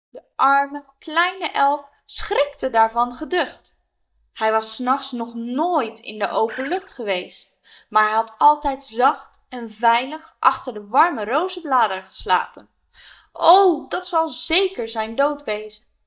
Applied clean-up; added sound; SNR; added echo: neural mask model DeepFilterNet 3.